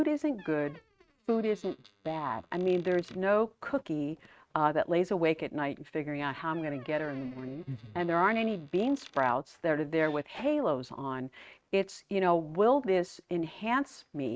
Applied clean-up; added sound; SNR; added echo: neural mask model RNNoise.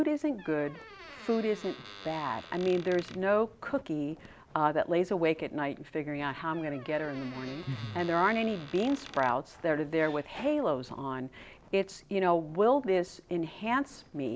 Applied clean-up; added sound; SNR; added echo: none; Squeak; 17 dB; none.